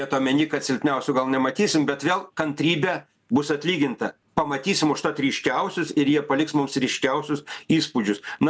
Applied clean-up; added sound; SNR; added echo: none; none; none; none.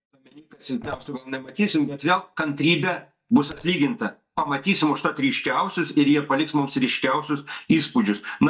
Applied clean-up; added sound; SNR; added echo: neural mask model DeepFilterNet 3.